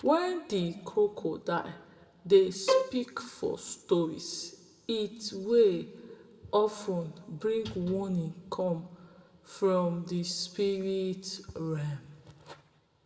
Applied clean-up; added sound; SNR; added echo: none; Bowed string instrument; 0 dB; reverberation time 1.1 s.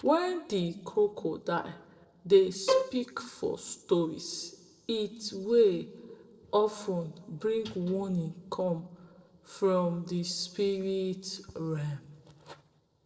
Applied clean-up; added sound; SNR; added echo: neural separator model SepFormer DNS4.